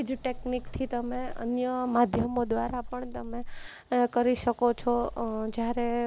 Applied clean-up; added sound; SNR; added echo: none; Wind; 9 dB; none.